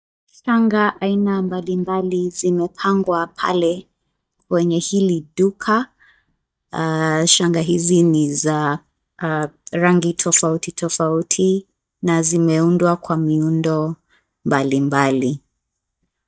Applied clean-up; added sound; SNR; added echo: neural mask model DeepFilterNet 3.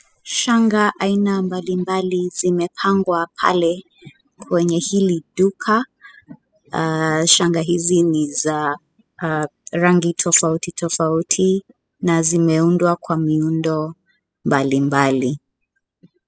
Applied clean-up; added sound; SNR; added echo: classical method spectral subtraction.